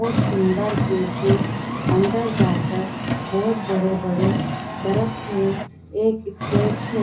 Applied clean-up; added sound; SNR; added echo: none; Car; 1 dB; reverberation time 0.5 s.